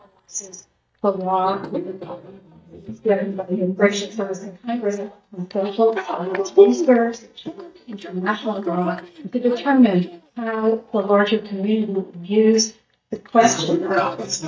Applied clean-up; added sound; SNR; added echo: neural mask model DeepFilterNet 3.